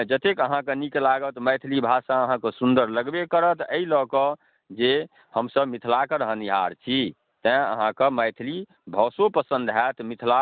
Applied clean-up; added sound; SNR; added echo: none; none; none; none.